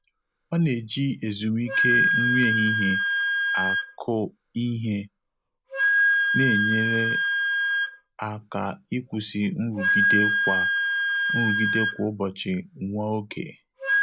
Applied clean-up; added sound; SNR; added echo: none; Wind instrument, woodwind instrument; -3 dB; none.